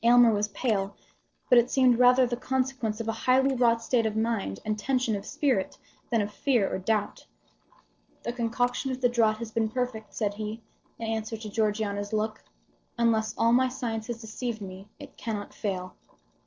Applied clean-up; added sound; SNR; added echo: neural separator model SepFormer DNS4.